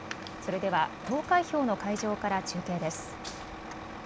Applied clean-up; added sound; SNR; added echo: none; Truck; 10 dB; none.